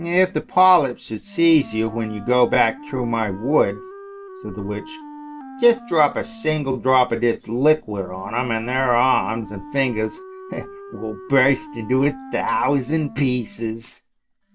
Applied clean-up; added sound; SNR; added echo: none; Wind instrument, woodwind instrument; 18 dB; none.